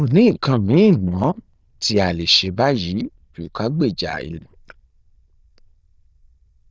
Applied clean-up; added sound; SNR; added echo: neural diffusion model UNIVERSE++.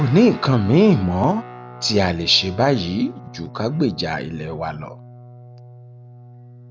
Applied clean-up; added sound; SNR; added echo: none; Guitar; 18 dB; none.